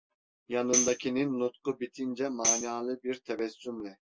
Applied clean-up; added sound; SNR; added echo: none; Tambourine; 2 dB; none.